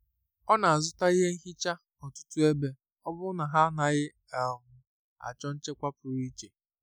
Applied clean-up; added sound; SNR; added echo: none; none; none; none.